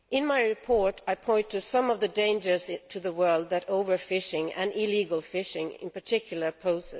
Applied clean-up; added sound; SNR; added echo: none; none; none; none.